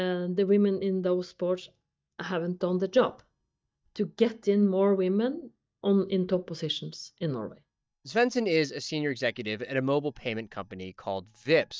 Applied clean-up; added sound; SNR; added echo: neural mask model DeepFilterNet 3.